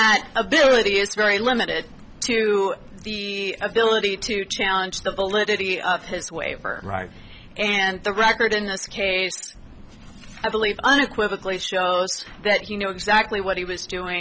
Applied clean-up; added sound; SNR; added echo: none; none; none; none.